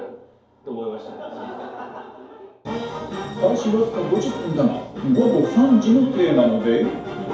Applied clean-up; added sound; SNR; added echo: none; none; none; reverberation time 2.4 s.